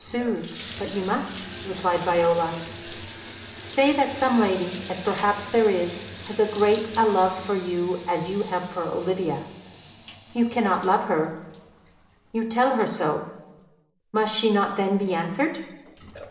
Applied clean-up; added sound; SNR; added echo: none; Bathtub (filling or washing) / Water tap, faucet; 15 dB; reverberation time 1.0 s.